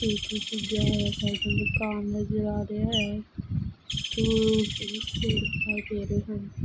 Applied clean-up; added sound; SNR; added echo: none; Bird; 7 dB; none.